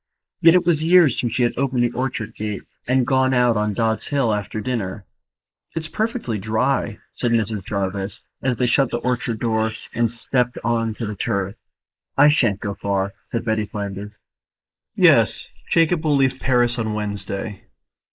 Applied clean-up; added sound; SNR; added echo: neural mask model Resemble Enhance denoiser.